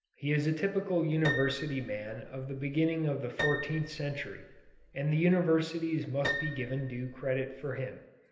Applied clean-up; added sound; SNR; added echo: none; Piano; 8 dB; reverberation time 1.4 s.